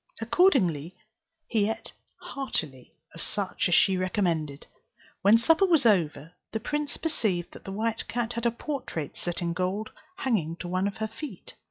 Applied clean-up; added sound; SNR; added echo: none; none; none; none.